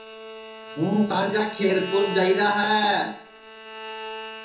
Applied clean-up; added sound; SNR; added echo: none; Bowed string instrument; 12 dB; reverberation time 0.7 s.